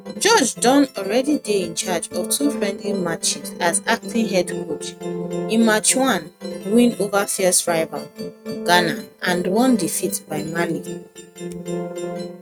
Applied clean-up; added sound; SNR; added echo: neural mask model RNNoise.